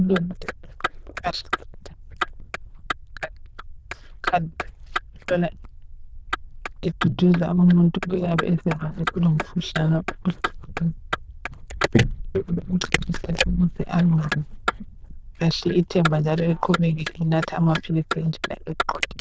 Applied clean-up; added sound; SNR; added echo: neural diffusion model UNIVERSE++.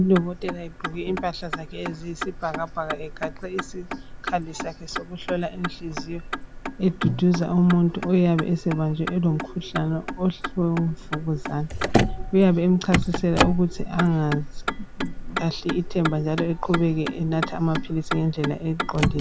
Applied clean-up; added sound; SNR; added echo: none; Motor vehicle (road); 5 dB; none.